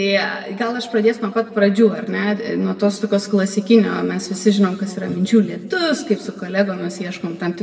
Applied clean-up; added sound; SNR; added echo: none; none; none; reverberation time 1.5 s.